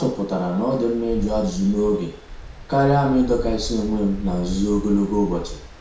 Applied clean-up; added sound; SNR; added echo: none; Stream; 11 dB; reverberation time 0.6 s.